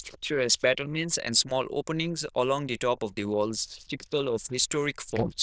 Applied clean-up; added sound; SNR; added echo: neural diffusion model UNIVERSE++.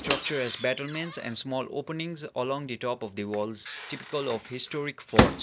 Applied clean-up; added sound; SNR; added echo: none; Microwave oven; 1 dB; none.